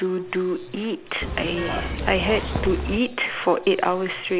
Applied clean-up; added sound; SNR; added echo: none; Zipper (clothing) / Telephone; 3 dB; none.